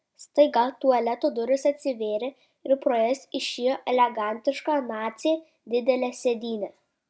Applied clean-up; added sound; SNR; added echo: none; none; none; none.